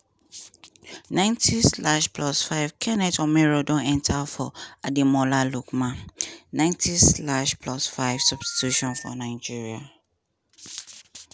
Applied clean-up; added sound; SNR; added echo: none; Telephone; 19 dB; none.